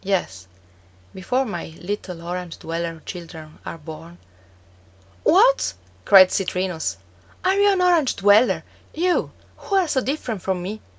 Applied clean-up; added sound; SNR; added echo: none; none; none; none.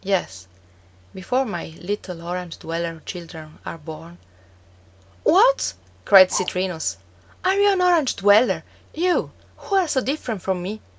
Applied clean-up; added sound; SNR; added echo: none; Bark; 17 dB; none.